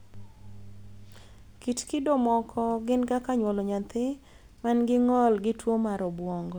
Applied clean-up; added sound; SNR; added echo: none; none; none; none.